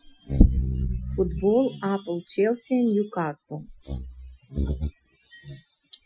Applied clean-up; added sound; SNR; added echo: classical method Wiener filter.